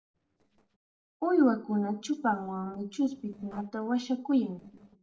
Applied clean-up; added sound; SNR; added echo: neural separator model SepFormer DNS4.